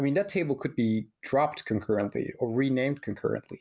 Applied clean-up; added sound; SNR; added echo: none; none; none; none.